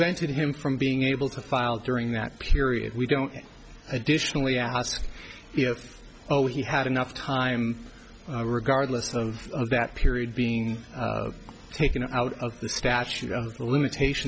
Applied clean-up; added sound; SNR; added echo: none; none; none; none.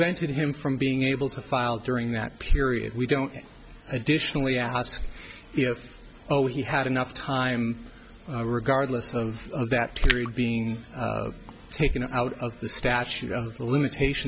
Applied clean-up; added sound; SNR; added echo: none; Splash, splatter; 9 dB; none.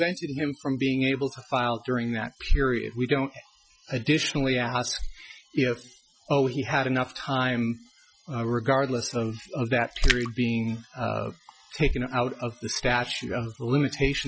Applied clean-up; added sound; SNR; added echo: classical method Wiener filter.